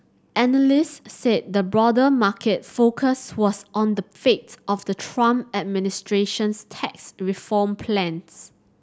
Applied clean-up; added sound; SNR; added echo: none; none; none; none.